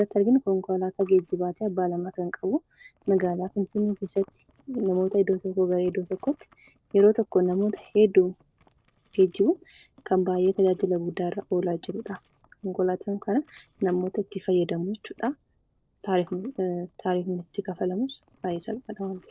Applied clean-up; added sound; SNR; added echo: neural separator model SepFormer DNS4.